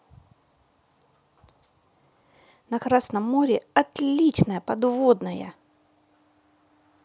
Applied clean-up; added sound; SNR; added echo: none; none; none; none.